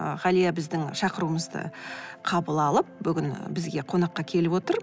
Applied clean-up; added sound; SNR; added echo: none; none; none; none.